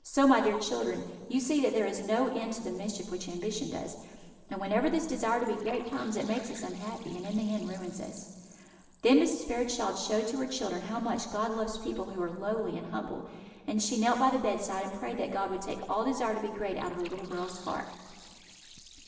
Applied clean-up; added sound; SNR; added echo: neural separator model SepFormer DNS4.